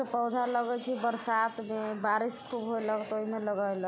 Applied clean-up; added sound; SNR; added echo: none; none; none; none.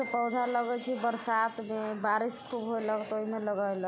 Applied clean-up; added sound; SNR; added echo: none; Glockenspiel; 20 dB; none.